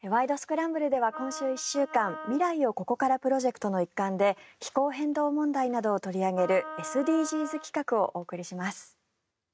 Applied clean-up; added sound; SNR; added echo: neural mask model RNNoise.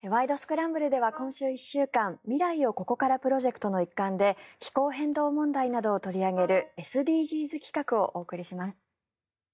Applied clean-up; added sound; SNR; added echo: neural mask model DeepFilterNet 3.